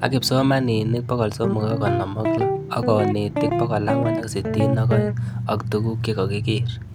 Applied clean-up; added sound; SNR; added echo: none; Guitar; 3 dB; none.